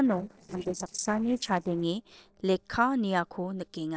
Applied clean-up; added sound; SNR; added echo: neural separator model SepFormer DNS4.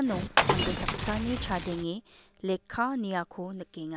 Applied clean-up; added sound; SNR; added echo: none; Glass + Tearing; -2 dB; none.